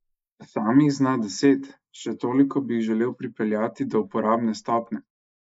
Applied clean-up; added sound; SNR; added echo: neural mask model Resemble Enhance denoiser.